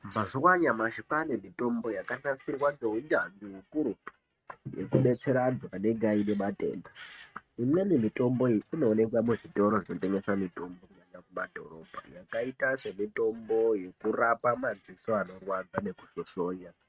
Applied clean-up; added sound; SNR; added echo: neural mask model RNNoise.